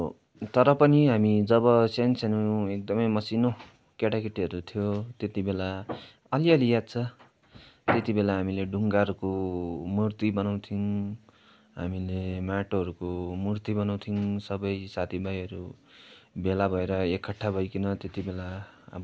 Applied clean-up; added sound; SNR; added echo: none; none; none; none.